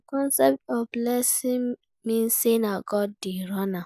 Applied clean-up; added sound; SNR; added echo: none; none; none; none.